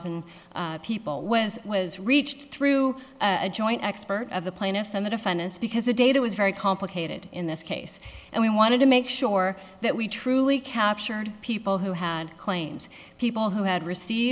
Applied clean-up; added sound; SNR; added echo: none; none; none; none.